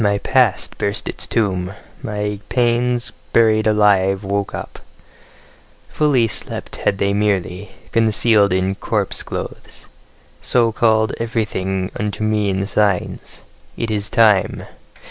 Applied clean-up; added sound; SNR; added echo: none; none; none; none.